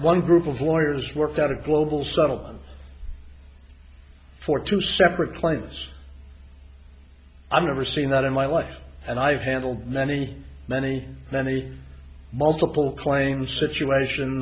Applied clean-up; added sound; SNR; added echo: none; none; none; none.